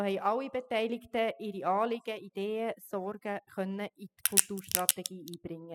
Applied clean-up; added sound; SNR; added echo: classical method spectral subtraction.